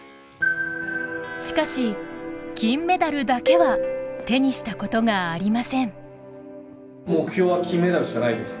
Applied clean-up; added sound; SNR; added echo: none; Marimba, xylophone; 2 dB; none.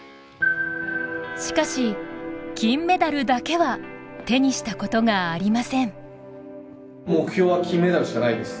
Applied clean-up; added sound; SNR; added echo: none; none; none; none.